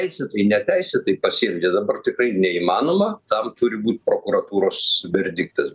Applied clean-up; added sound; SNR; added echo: none; none; none; none.